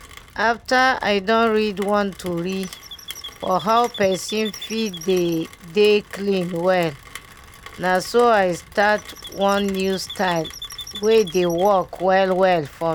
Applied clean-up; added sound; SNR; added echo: none; Chirp, tweet + Rain; 18 dB; none.